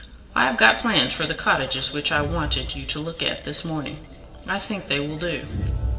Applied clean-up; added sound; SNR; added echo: none; Crowd; 9 dB; reverberation time 1.7 s.